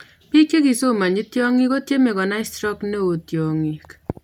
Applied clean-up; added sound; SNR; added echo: none; none; none; none.